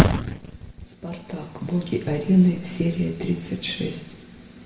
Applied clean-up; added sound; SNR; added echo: none; none; none; reverberation time 0.8 s.